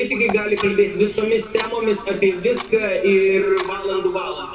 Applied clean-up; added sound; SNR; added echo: none; Clock; 17 dB; reverberation time 2.4 s.